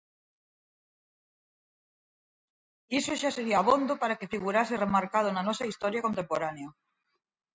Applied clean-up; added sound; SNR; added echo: none; none; none; none.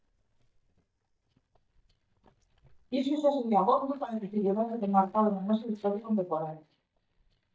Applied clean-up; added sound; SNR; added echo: neural mask model DeepFilterNet 3.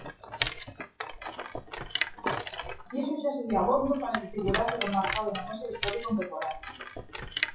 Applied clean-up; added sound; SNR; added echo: classical method WPE with log-MMSE.